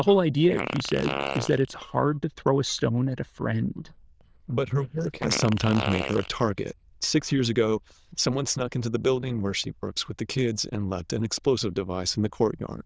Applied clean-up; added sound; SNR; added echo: neural diffusion model UNIVERSE++.